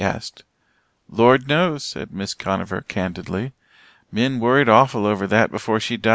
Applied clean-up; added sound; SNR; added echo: none; none; none; none.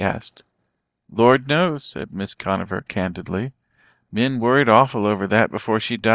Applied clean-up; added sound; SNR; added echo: neural mask model DeepFilterNet 3.